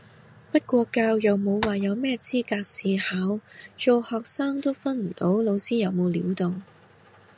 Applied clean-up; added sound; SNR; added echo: none; Tap; 9 dB; none.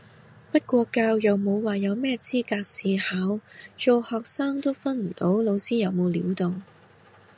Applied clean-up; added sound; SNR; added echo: none; none; none; none.